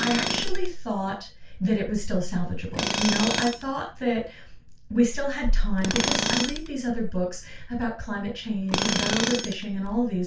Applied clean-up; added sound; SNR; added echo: none; Tools; 6 dB; reverberation time 0.3 s.